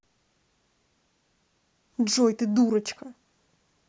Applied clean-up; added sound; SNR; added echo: none; none; none; none.